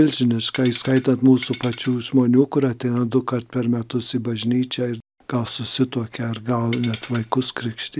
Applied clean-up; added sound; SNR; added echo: none; Tools; 14 dB; none.